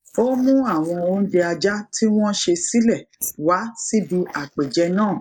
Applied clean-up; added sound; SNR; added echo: neural mask model Resemble Enhance denoiser.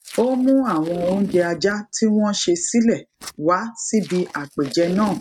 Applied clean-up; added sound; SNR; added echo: neural mask model RNNoise.